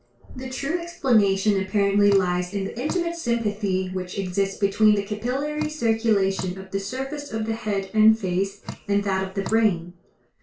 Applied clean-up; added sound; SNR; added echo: none; Drip; 14 dB; reverberation time 0.2 s.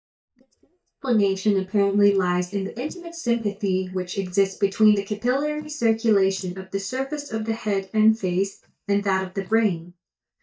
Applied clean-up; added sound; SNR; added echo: neural mask model DeepFilterNet 3.